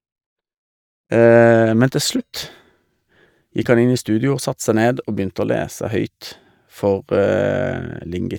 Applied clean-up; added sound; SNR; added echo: neural mask model DeepFilterNet 3.